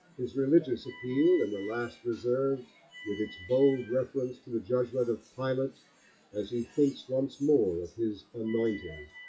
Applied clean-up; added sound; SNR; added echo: classical method WPE with log-MMSE.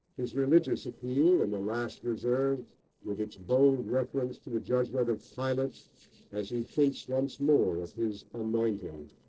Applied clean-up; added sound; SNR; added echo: neural separator model SepFormer DNS4.